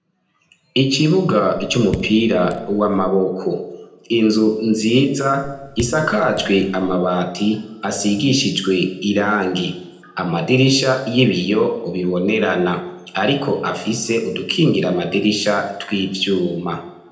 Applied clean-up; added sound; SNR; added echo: none; Raindrop / Drip; 15 dB; reverberation time 0.8 s.